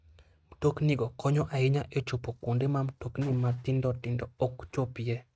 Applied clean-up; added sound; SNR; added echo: neural mask model RNNoise.